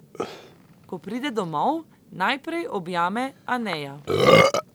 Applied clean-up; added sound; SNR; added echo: none; Burping, eructation; -3 dB; none.